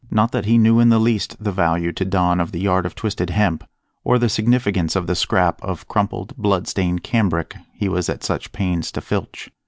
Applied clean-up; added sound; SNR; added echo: none; none; none; none.